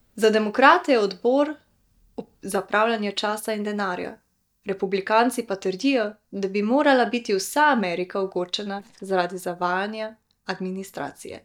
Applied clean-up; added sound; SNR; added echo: neural mask model DeepFilterNet 3.